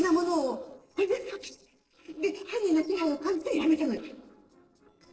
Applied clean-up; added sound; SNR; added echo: neural separator model SepFormer DNS4.